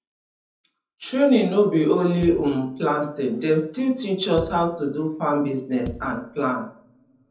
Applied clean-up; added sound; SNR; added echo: none; Bass drum; 18 dB; reverberation time 0.6 s.